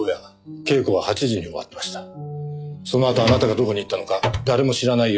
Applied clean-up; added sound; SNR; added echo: classical method log-MMSE.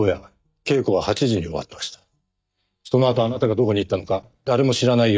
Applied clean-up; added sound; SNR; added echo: neural mask model DeepFilterNet 3.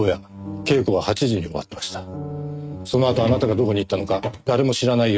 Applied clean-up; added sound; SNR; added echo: neural mask model RNNoise.